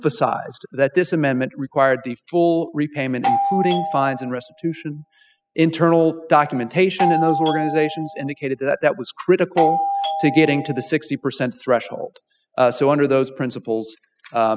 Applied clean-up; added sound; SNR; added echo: classical method spectral subtraction.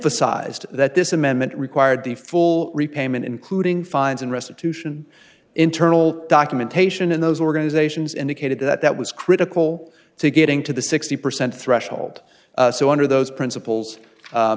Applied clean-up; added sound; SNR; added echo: none; none; none; none.